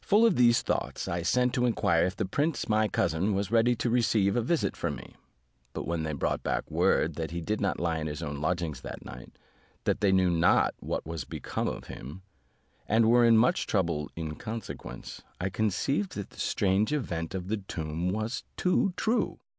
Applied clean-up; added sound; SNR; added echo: none; none; none; none.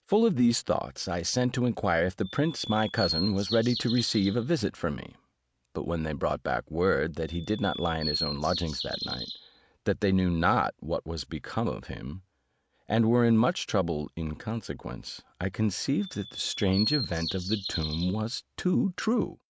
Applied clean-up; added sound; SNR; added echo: neural mask model RNNoise.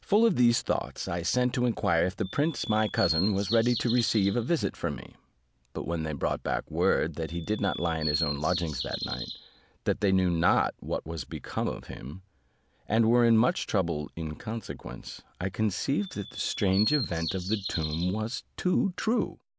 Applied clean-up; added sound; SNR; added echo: none; Bird vocalization, bird call, bird song; 9 dB; none.